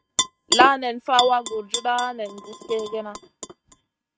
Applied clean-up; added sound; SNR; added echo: neural mask model RNNoise.